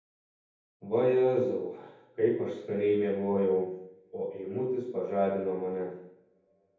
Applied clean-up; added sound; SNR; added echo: none; none; none; reverberation time 0.9 s.